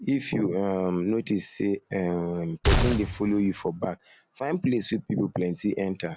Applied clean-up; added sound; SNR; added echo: none; Gunshot, gunfire; -1 dB; none.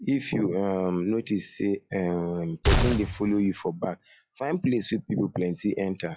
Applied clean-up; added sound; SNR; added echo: classical method log-MMSE.